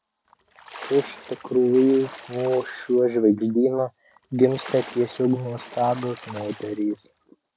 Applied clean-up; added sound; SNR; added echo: none; Splash, splatter; 19 dB; none.